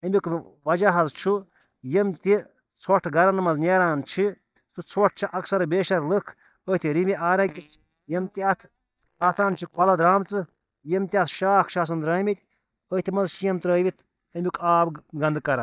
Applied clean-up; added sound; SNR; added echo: neural mask model DeepFilterNet 3.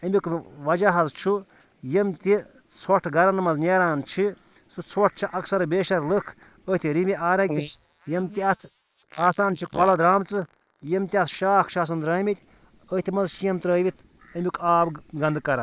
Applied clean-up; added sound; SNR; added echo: neural mask model Resemble Enhance denoiser.